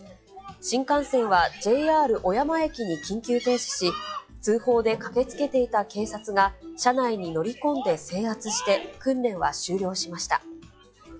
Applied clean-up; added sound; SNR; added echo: classical method log-MMSE.